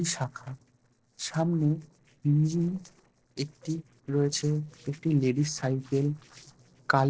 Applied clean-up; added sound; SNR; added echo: neural separator model SepFormer DNS4.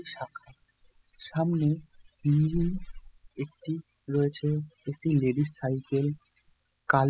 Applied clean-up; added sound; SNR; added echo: classical method spectral subtraction.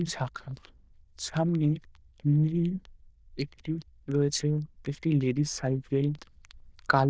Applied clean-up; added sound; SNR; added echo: neural diffusion model UNIVERSE++.